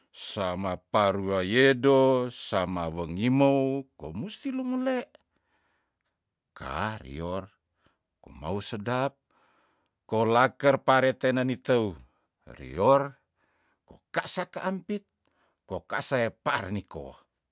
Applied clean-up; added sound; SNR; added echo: none; none; none; none.